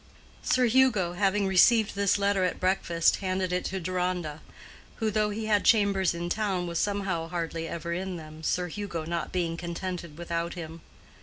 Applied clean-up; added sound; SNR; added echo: none; none; none; none.